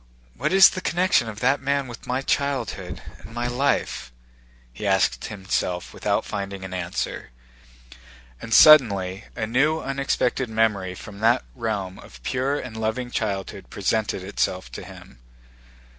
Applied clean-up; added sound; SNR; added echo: none; Dog; 12 dB; none.